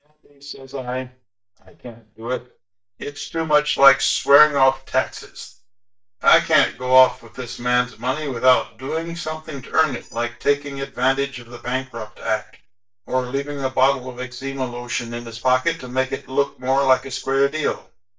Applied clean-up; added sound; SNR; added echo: neural mask model DeepFilterNet 3.